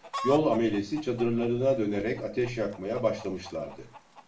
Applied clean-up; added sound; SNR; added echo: none; Chicken, rooster; 15 dB; reverberation time 0.4 s.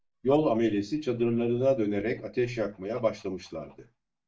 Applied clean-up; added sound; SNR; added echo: neural mask model DeepFilterNet 3.